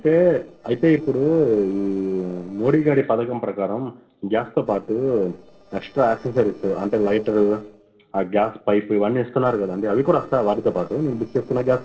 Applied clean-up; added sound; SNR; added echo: neural separator model SepFormer DNS4.